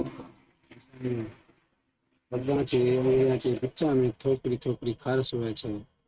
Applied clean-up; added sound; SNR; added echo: neural mask model RNNoise.